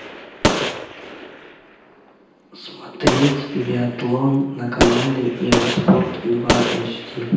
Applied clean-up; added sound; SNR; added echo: none; Gunshot, gunfire; 3 dB; reverberation time 0.9 s.